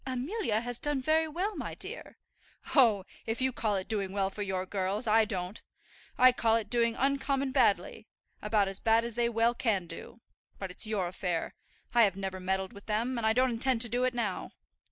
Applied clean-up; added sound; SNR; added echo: none; none; none; none.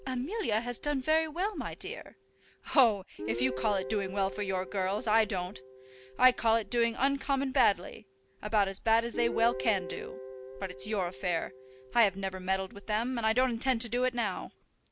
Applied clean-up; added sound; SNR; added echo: none; Guitar; 13 dB; none.